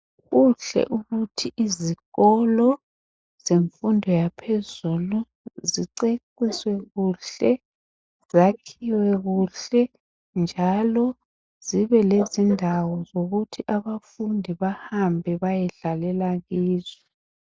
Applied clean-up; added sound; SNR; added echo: neural mask model Resemble Enhance denoiser.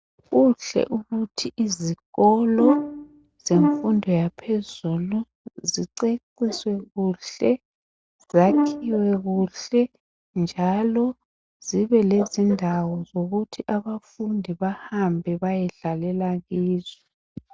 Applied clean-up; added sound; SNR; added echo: none; Brass instrument; 1 dB; none.